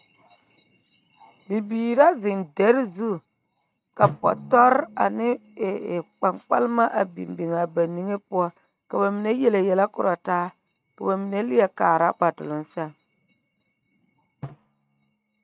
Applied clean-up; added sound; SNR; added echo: neural mask model RNNoise.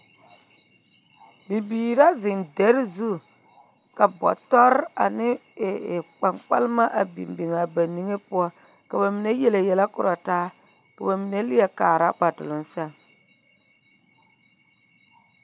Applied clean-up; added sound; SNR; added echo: none; none; none; none.